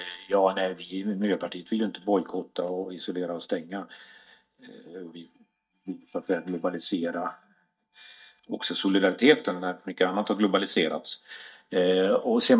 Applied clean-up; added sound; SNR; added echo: neural mask model DeepFilterNet 3.